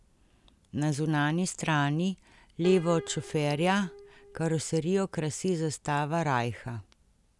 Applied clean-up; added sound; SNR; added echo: none; Piano; 18 dB; none.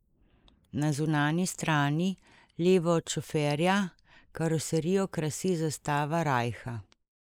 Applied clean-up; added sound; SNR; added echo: neural mask model Resemble Enhance denoiser.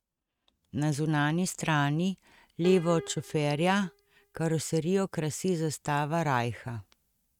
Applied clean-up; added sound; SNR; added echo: neural mask model RNNoise.